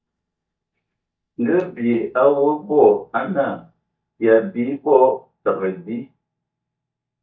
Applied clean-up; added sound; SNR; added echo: neural mask model DeepFilterNet 3.